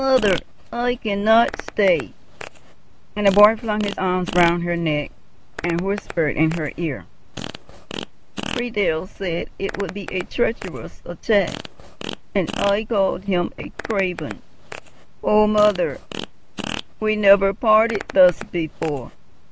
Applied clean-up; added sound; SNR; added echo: none; Fart; 14 dB; none.